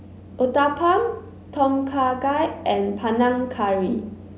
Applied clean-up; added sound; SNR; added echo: none; none; none; none.